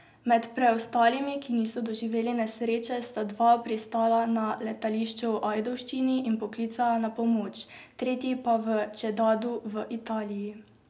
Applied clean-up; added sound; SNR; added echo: none; none; none; none.